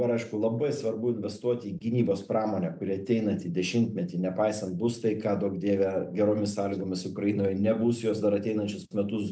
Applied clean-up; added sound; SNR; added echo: none; none; none; none.